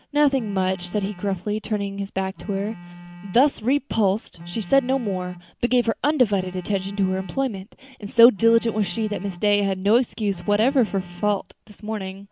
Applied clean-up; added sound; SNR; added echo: none; Telephone; 19 dB; none.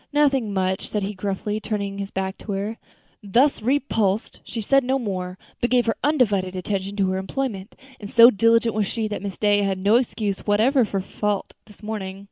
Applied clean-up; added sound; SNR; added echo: none; none; none; none.